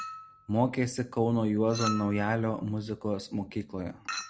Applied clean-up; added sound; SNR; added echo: none; Chink, clink; 12 dB; none.